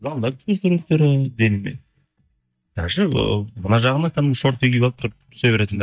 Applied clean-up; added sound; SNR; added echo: neural mask model DeepFilterNet 3.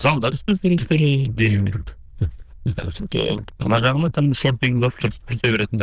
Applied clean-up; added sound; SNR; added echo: neural diffusion model UNIVERSE++.